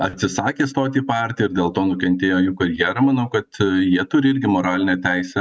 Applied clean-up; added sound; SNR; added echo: none; none; none; none.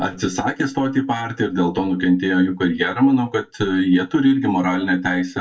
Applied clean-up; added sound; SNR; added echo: none; none; none; reverberation time 0.2 s.